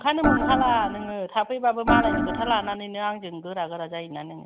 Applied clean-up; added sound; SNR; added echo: none; Organ; -2 dB; none.